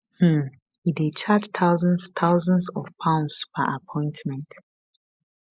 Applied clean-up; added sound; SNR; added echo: neural mask model Resemble Enhance denoiser.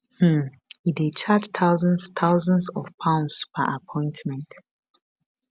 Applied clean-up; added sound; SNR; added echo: none; none; none; none.